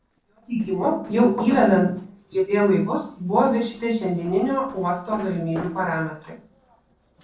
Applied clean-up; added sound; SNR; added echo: neural separator model SepFormer DNS4.